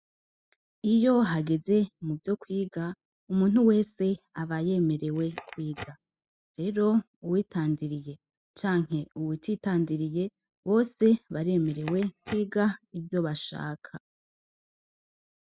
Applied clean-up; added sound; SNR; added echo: classical method spectral subtraction.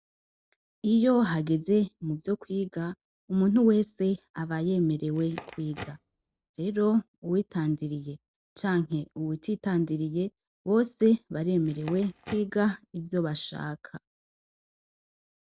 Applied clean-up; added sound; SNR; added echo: neural separator model SepFormer DNS4.